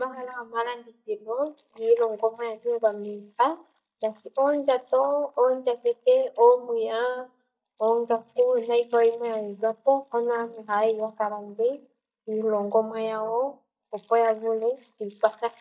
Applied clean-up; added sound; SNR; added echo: neural mask model DeepFilterNet 3.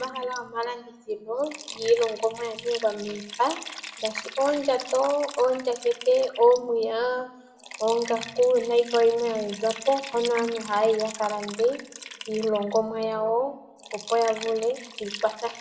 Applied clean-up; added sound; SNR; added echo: none; Liquid; 15 dB; reverberation time 0.6 s.